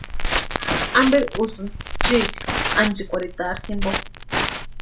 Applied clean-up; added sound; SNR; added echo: none; Crackle; 1 dB; reverberation time 0.3 s.